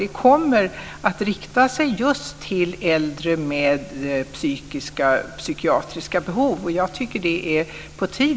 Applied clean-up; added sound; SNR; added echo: none; none; none; none.